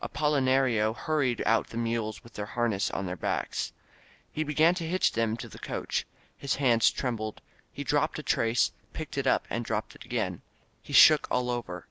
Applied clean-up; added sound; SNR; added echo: none; none; none; none.